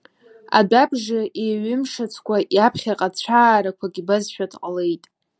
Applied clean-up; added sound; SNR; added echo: none; none; none; none.